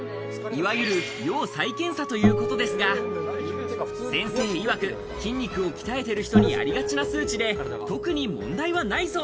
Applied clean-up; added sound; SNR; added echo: none; Acoustic guitar; 2 dB; none.